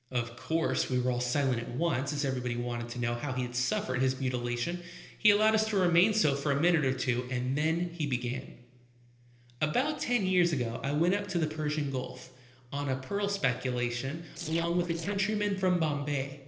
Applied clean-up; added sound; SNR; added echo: neural separator model SepFormer DNS4.